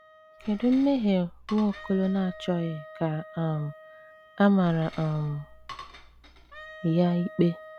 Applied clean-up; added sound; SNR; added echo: none; Wind instrument, woodwind instrument + Cutlery, silverware / Dishes, pots, and pans; 18 dB; none.